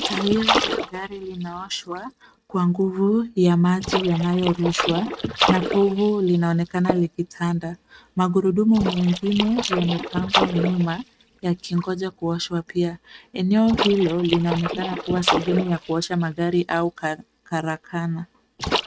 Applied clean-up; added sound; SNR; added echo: neural mask model RNNoise.